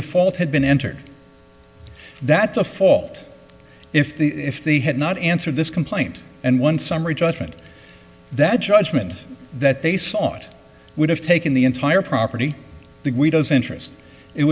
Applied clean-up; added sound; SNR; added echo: none; none; none; none.